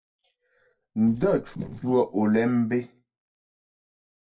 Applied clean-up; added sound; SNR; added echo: neural separator model SepFormer DNS4.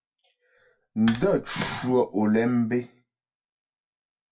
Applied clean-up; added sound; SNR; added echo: none; Tap; 14 dB; reverberation time 0.2 s.